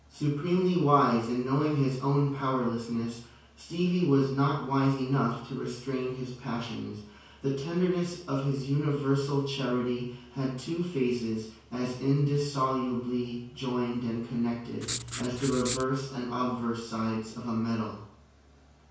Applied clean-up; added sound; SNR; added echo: none; Writing; 7 dB; reverberation time 0.5 s.